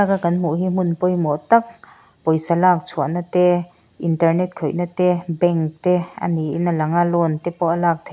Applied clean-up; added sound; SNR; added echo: none; none; none; none.